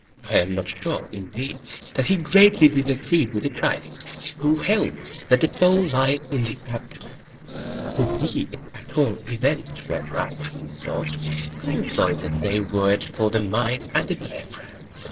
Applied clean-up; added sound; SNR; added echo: neural separator model SepFormer DNS4.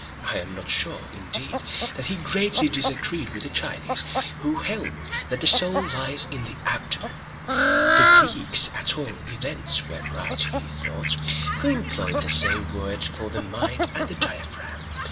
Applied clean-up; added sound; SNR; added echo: none; Fowl; 0 dB; reverberation time 2.9 s.